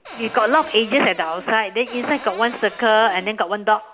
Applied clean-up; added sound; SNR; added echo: none; Cupboard open or close; 19 dB; none.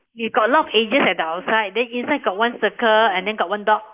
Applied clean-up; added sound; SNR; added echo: neural mask model Resemble Enhance denoiser.